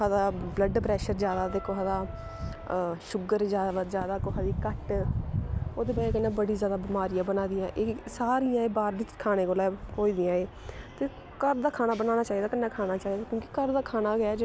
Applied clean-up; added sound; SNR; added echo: none; Wind instrument, woodwind instrument; 17 dB; none.